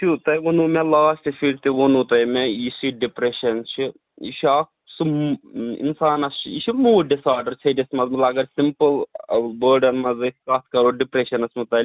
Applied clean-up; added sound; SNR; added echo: none; none; none; none.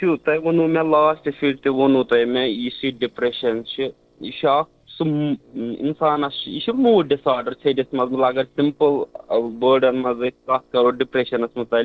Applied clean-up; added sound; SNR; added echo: neural separator model SepFormer DNS4.